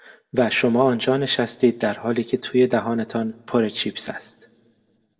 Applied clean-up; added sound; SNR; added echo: none; none; none; reverberation time 0.7 s.